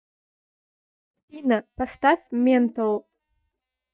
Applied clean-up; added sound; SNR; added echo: neural mask model DeepFilterNet 3.